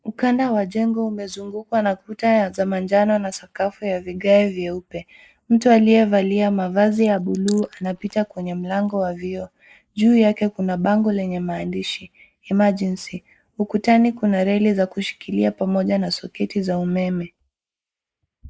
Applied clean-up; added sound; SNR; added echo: neural mask model Resemble Enhance denoiser.